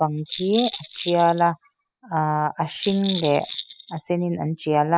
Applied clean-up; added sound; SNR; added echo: classical method spectral subtraction.